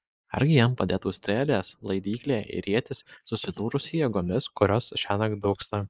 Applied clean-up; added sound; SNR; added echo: neural mask model Resemble Enhance denoiser.